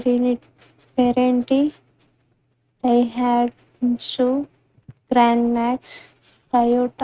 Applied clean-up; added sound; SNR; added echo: neural mask model RNNoise.